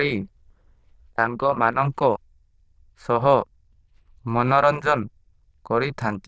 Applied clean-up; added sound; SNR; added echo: neural diffusion model UNIVERSE++.